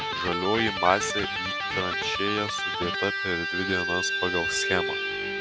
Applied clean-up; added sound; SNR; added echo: none; Electric guitar; 0 dB; none.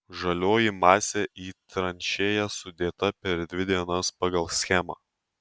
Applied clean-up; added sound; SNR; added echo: none; none; none; none.